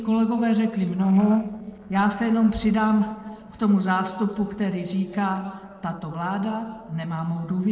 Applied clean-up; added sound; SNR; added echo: neural separator model SepFormer DNS4.